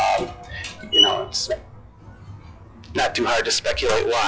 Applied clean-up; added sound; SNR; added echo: classical method log-MMSE.